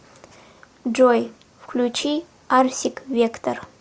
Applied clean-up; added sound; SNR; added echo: none; none; none; none.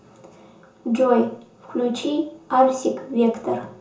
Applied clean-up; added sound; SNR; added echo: none; none; none; reverberation time 0.5 s.